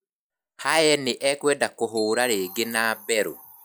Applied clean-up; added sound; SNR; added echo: classical method log-MMSE.